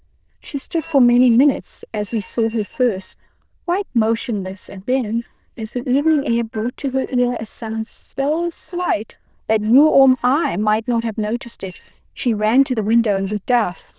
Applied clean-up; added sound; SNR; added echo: neural diffusion model UNIVERSE++.